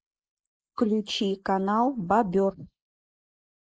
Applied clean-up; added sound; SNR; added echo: neural mask model Resemble Enhance denoiser.